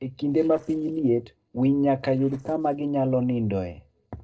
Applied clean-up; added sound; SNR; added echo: neural separator model SepFormer DNS4.